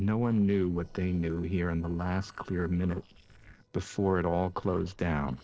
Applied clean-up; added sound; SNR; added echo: neural separator model SepFormer DNS4.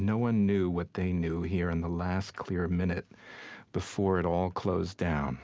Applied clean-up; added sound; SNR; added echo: none; none; none; none.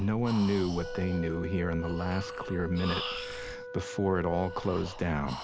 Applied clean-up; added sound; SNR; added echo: none; Breathing + Wind instrument, woodwind instrument; 9 dB; none.